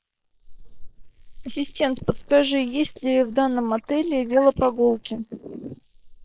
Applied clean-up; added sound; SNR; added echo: neural mask model Resemble Enhance denoiser.